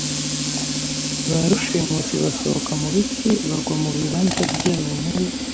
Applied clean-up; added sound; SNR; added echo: none; Tools; 2 dB; none.